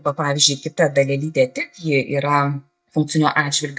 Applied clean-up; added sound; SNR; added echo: neural mask model DeepFilterNet 3.